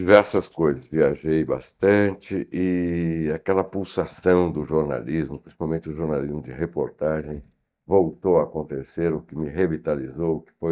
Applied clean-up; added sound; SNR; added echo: neural mask model DeepFilterNet 3.